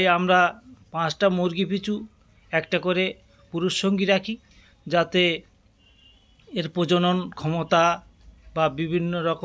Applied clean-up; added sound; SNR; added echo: none; none; none; none.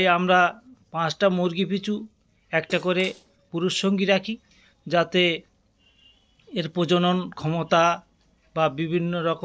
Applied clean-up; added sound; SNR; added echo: neural separator model SepFormer DNS4.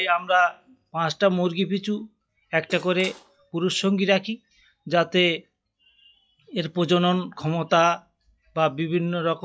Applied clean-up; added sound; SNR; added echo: classical method log-MMSE.